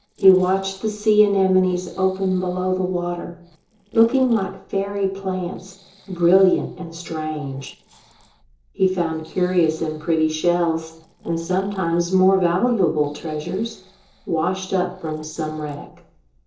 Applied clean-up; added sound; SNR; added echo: neural separator model SepFormer DNS4.